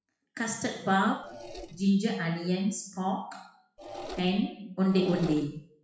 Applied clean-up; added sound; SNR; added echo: classical method WPE with log-MMSE.